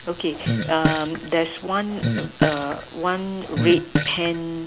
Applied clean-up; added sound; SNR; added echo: none; Fart; 3 dB; none.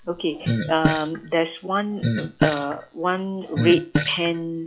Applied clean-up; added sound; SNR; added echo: classical method log-MMSE.